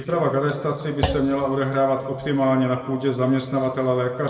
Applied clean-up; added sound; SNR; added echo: none; Thump, thud; 11 dB; reverberation time 1.6 s.